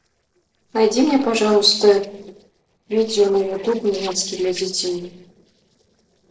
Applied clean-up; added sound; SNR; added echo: neural separator model SepFormer DNS4.